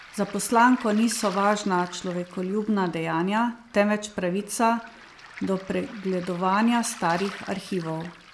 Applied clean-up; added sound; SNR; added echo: none; Waves, surf; 19 dB; none.